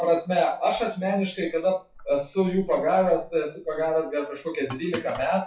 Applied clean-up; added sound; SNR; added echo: classical method WPE with log-MMSE.